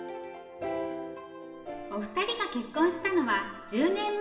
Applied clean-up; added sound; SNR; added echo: none; none; none; reverberation time 1.1 s.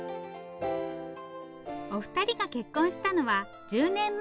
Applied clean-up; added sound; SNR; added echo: none; none; none; none.